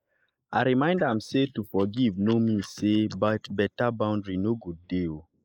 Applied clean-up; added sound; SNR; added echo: neural mask model Resemble Enhance denoiser.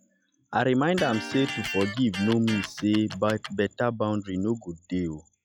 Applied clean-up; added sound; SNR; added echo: classical method log-MMSE.